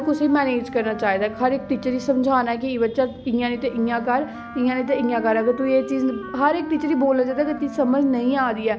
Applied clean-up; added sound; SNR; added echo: none; Wind instrument, woodwind instrument; 14 dB; none.